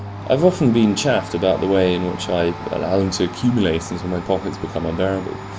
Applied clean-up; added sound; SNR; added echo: none; Domestic sounds, home sounds; 12 dB; none.